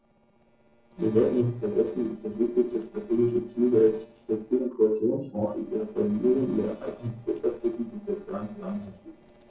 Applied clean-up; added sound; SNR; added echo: neural separator model SepFormer DNS4.